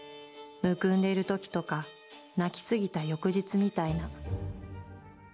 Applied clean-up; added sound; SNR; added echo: none; none; none; none.